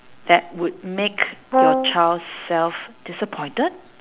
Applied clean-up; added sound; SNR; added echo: none; Brass instrument; -4 dB; none.